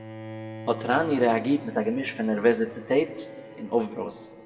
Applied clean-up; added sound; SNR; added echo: none; Bowed string instrument; 15 dB; reverberation time 1.3 s.